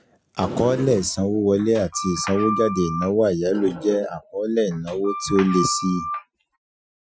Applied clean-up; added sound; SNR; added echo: classical method Wiener filter.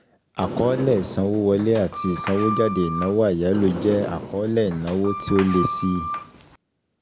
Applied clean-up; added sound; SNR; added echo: none; Sliding door; 9 dB; none.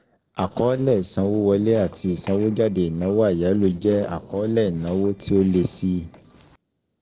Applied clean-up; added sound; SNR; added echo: neural separator model SepFormer DNS4.